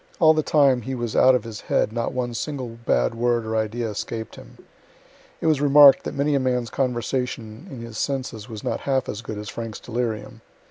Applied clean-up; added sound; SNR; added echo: none; none; none; none.